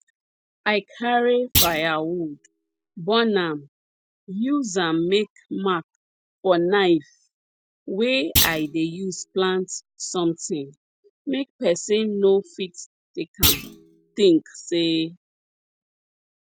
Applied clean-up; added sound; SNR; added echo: none; Thump, thud; 3 dB; none.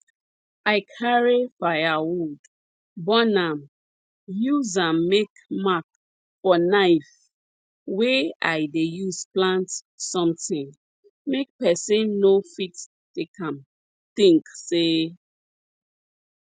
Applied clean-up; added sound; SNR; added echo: none; none; none; none.